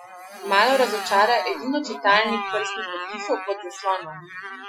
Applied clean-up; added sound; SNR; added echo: classical method Wiener filter.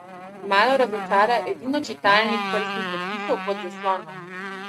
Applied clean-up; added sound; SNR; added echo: neural mask model RNNoise.